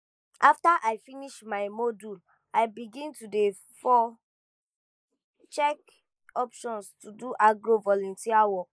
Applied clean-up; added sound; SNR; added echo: neural mask model Resemble Enhance denoiser.